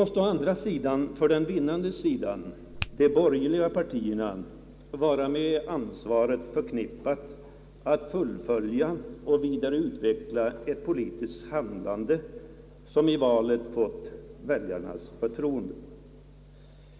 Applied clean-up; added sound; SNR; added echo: none; Finger snapping; 11 dB; none.